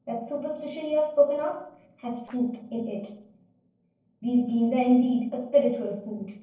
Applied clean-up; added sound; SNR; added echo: neural separator model SepFormer DNS4.